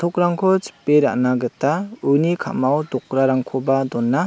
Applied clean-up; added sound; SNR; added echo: none; none; none; none.